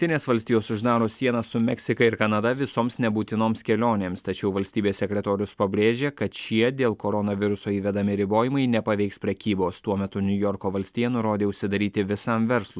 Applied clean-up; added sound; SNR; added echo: none; none; none; none.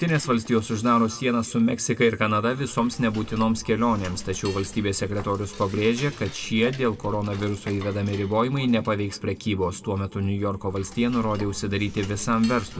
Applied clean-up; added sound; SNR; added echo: none; Cutlery, silverware / Dishes, pots, and pans; 18 dB; reverberation time 1.3 s.